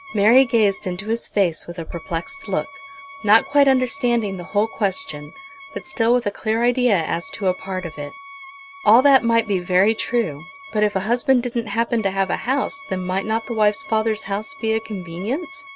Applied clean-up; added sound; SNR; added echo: none; Wind instrument, woodwind instrument; 20 dB; none.